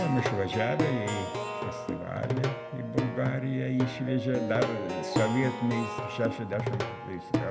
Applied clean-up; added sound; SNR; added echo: none; Plucked string instrument; 2 dB; reverberation time 0.7 s.